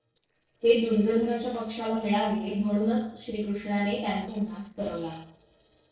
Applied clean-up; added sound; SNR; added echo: neural separator model SepFormer DNS4.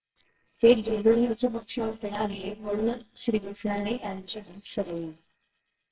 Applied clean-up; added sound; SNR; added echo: neural separator model SepFormer WHAMR!.